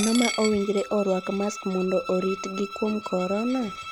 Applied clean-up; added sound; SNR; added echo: none; Coin (dropping) + Bowed string instrument; 9 dB; none.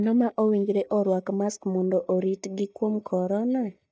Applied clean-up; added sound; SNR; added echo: neural mask model DeepFilterNet 3.